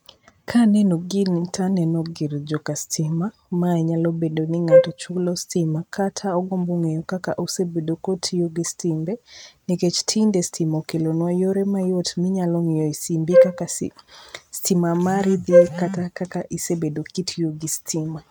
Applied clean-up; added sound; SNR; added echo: neural mask model RNNoise.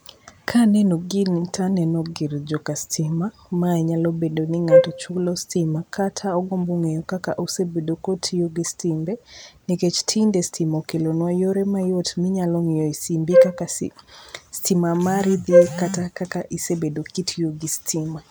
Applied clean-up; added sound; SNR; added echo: none; Wind instrument, woodwind instrument; -4 dB; none.